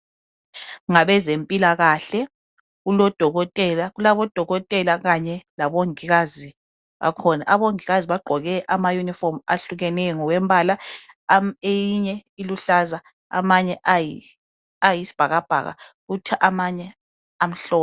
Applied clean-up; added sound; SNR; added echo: none; none; none; none.